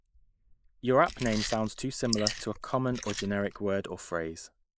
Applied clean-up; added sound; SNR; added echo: neural mask model Resemble Enhance denoiser.